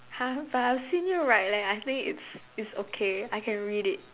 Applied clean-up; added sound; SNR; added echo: none; none; none; none.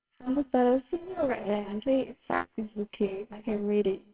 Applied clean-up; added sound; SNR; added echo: neural separator model SepFormer WHAMR!.